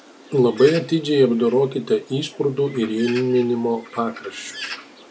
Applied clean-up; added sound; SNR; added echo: none; Bird; 18 dB; none.